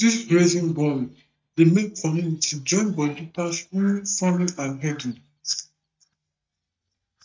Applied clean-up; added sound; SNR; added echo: neural mask model DeepFilterNet 3.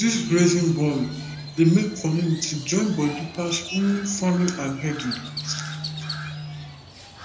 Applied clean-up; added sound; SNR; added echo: none; Crow; 11 dB; reverberation time 0.7 s.